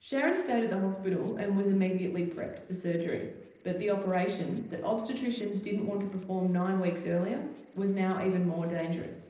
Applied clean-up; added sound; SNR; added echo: neural separator model SepFormer DNS4.